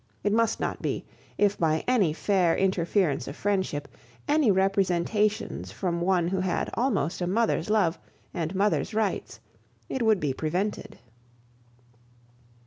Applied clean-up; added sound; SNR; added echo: none; none; none; none.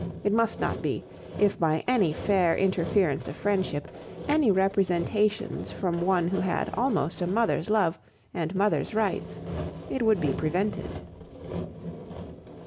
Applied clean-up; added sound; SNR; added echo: none; Sawing; 11 dB; none.